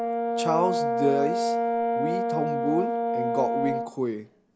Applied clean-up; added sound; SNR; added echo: none; Brass instrument; -3 dB; none.